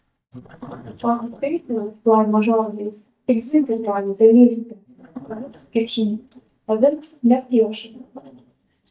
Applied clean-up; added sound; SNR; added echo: neural mask model DeepFilterNet 3.